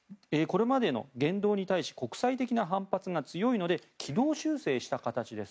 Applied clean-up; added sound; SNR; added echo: none; none; none; none.